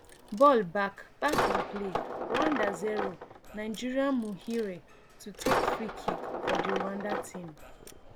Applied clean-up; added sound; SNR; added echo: none; Coin (dropping); 2 dB; none.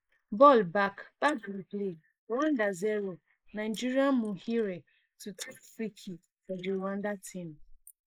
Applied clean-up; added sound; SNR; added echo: neural mask model Resemble Enhance denoiser.